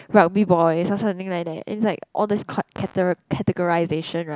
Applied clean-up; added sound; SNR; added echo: none; Fart; 18 dB; none.